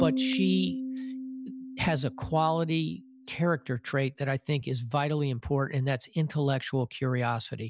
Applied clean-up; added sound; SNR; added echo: none; Piano; 9 dB; none.